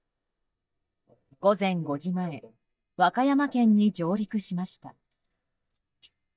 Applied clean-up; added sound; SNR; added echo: neural mask model DeepFilterNet 3.